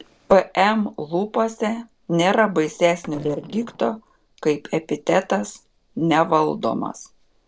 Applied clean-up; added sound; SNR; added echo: neural separator model SepFormer DNS4.